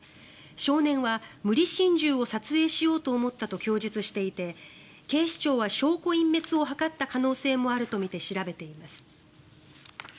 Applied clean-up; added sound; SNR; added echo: none; none; none; none.